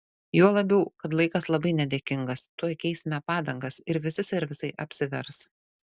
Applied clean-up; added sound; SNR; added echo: none; none; none; none.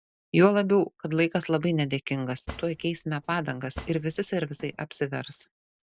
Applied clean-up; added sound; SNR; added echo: none; Cutlery, silverware / Drawer open or close; 18 dB; none.